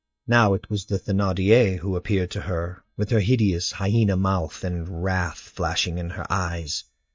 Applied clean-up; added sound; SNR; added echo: neural mask model DeepFilterNet 3.